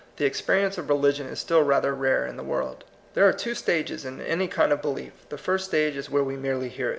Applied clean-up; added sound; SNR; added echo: none; none; none; none.